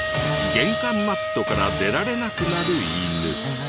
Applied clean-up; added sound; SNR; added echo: none; Wind chime + Wind instrument, woodwind instrument; 0 dB; none.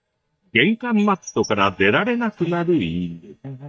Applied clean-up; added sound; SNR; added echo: neural mask model DeepFilterNet 3.